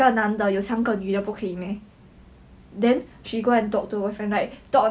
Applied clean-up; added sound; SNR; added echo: none; none; none; none.